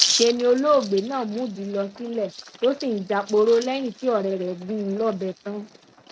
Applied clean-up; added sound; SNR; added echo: neural mask model RNNoise.